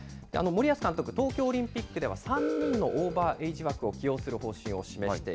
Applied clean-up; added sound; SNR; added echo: none; Alarm; 8 dB; none.